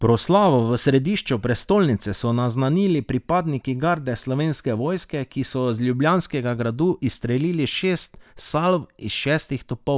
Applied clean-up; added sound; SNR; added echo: none; none; none; none.